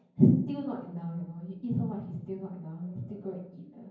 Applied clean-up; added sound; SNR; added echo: none; none; none; reverberation time 0.9 s.